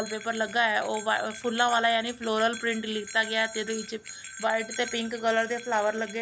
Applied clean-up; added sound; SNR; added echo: none; Bell; 14 dB; none.